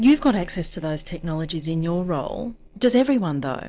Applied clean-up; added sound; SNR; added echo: neural separator model SepFormer DNS4.